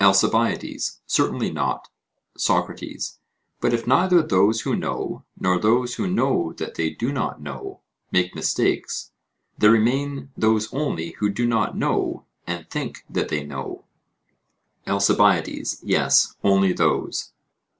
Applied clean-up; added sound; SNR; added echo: none; none; none; none.